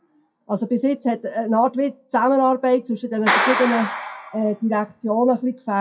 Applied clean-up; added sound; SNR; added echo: classical method WPE with log-MMSE.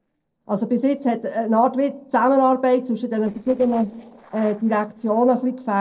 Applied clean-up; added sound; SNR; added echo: neural separator model SepFormer DNS4.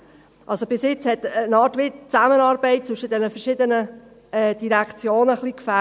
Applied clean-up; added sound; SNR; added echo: none; none; none; none.